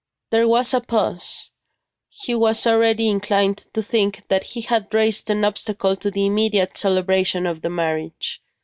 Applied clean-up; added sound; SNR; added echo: none; none; none; none.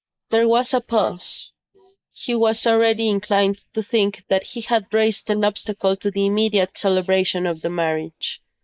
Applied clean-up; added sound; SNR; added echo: neural mask model Resemble Enhance denoiser.